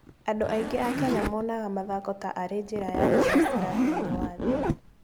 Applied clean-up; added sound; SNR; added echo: none; Zipper (clothing); -3 dB; none.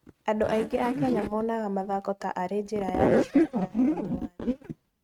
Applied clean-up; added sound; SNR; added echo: neural mask model RNNoise.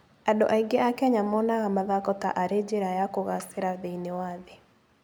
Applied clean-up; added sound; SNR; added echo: none; none; none; none.